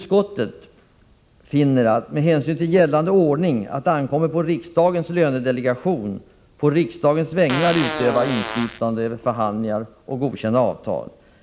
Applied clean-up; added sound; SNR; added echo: none; Fart; 7 dB; none.